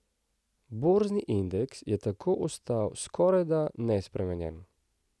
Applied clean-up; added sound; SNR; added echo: none; none; none; none.